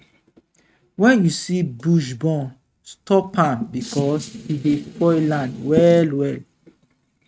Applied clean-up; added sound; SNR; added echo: neural mask model RNNoise.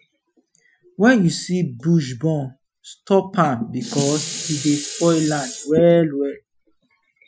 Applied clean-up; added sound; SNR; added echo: classical method Wiener filter.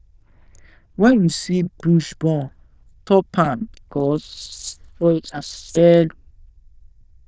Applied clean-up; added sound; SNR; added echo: neural diffusion model UNIVERSE++.